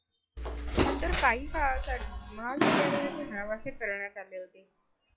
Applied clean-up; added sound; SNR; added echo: classical method log-MMSE.